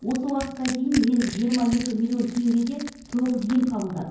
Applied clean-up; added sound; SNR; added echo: none; Crushing; 15 dB; reverberation time 0.9 s.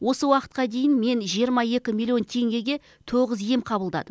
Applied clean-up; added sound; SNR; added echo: none; none; none; none.